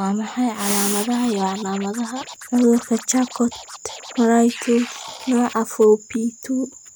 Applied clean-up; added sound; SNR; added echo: none; Scratching (performance technique); 19 dB; none.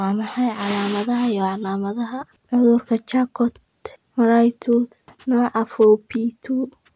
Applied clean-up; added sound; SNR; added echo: none; none; none; none.